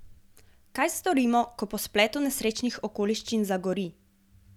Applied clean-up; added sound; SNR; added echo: none; none; none; none.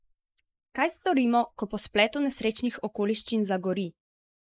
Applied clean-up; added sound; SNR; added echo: neural mask model Resemble Enhance denoiser.